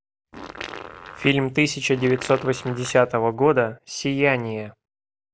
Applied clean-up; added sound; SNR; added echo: none; Fart; 15 dB; none.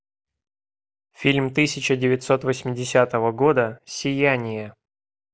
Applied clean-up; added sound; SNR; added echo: none; none; none; none.